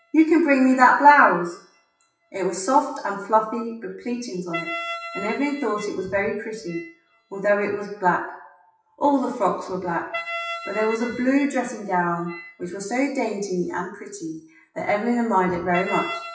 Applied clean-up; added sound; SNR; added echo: classical method WPE with log-MMSE.